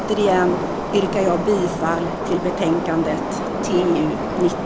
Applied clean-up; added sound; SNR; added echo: none; Subway, metro, underground; 3 dB; none.